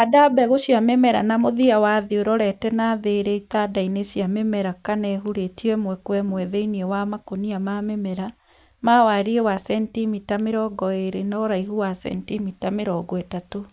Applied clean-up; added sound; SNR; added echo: none; none; none; none.